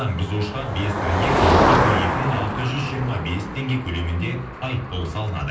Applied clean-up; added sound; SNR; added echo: none; Motor vehicle (road); -1 dB; reverberation time 0.6 s.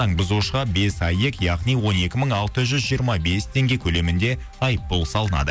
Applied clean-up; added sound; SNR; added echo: none; none; none; none.